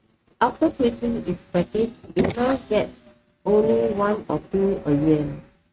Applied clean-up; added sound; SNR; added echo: neural mask model RNNoise.